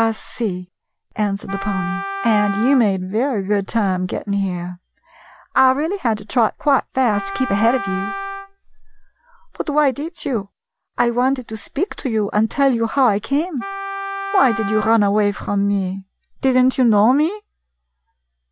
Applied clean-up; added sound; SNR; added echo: none; Wind instrument, woodwind instrument; 9 dB; none.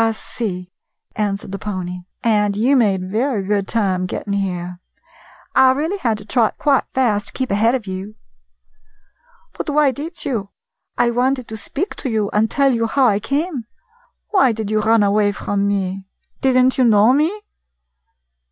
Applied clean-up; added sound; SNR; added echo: none; none; none; none.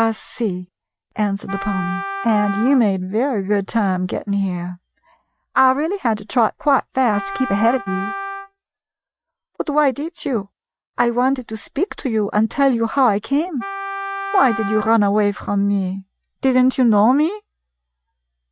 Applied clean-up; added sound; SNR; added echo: neural mask model RNNoise.